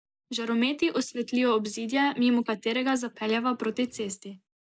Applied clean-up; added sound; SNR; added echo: neural mask model Resemble Enhance denoiser.